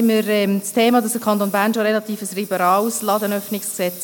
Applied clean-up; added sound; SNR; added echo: none; Engine; 17 dB; none.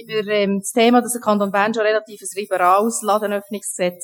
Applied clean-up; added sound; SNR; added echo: classical method Wiener filter.